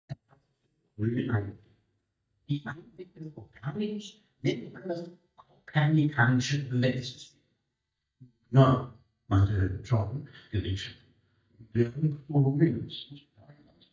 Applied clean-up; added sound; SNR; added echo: neural mask model DeepFilterNet 3.